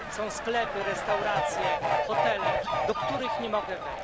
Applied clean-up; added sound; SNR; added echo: none; Fowl; -3 dB; none.